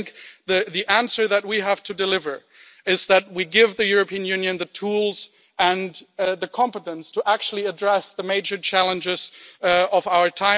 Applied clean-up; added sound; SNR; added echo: none; none; none; none.